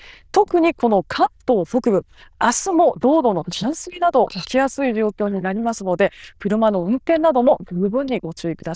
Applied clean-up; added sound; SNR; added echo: neural diffusion model UNIVERSE++.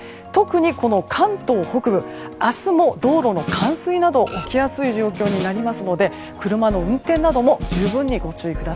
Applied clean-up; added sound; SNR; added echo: none; Printer + Snare drum; 11 dB; none.